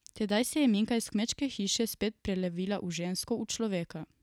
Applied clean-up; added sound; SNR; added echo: none; none; none; none.